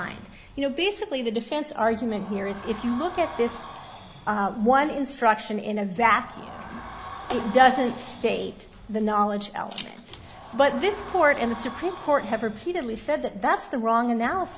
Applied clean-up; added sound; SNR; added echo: none; Sliding door; 17 dB; none.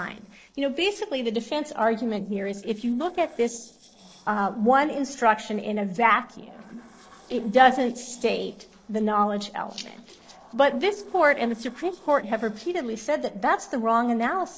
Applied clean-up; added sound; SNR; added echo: neural separator model SepFormer DNS4.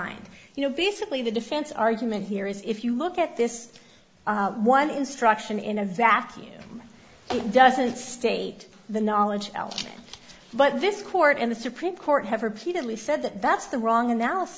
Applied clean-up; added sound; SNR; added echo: none; none; none; none.